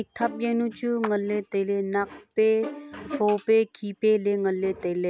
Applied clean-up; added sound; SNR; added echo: none; Bowed string instrument + Clapping; 17 dB; none.